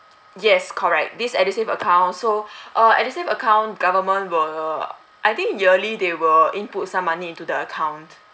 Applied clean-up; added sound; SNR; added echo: none; none; none; none.